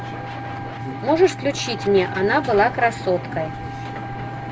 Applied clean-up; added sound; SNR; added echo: none; Scratching (performance technique) + Wind instrument, woodwind instrument; 12 dB; none.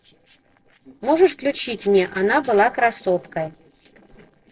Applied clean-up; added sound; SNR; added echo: neural separator model SepFormer DNS4.